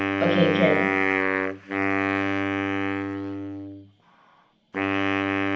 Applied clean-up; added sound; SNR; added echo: none; Wind instrument, woodwind instrument; -5 dB; reverberation time 0.8 s.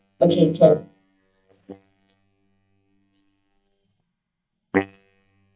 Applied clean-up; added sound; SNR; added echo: neural mask model DeepFilterNet 3.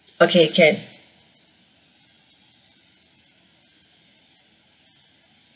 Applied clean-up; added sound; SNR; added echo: none; none; none; none.